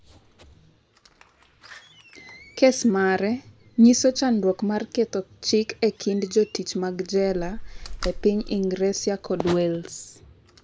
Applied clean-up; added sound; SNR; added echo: none; Slam; 18 dB; none.